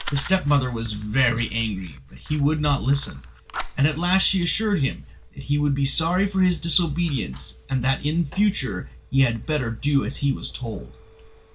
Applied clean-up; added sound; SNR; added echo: none; Fire; 18 dB; none.